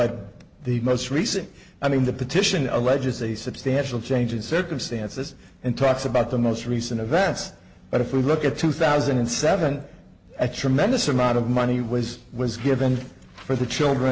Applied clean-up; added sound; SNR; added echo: none; none; none; none.